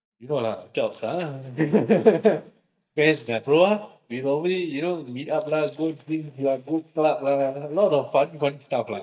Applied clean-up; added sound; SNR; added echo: neural mask model DeepFilterNet 3.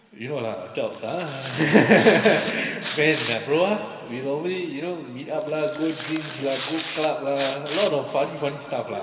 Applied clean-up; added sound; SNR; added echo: none; Tearing; 13 dB; reverberation time 2.4 s.